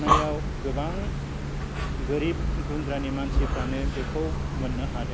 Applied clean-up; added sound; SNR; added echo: none; Breathing; -5 dB; none.